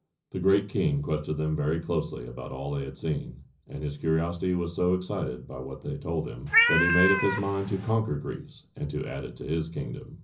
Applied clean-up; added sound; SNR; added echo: none; Cat; -3 dB; reverberation time 0.5 s.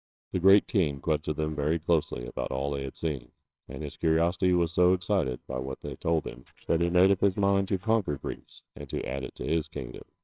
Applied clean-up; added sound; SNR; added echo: neural separator model SepFormer WHAMR!.